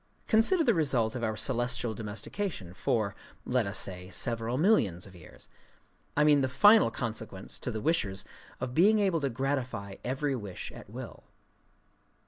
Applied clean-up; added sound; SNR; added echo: none; none; none; none.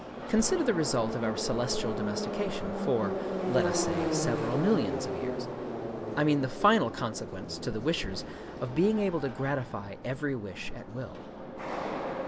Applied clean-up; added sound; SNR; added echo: none; Subway, metro, underground; 3 dB; none.